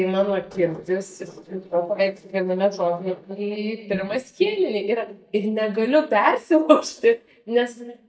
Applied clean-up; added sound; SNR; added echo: neural mask model DeepFilterNet 3.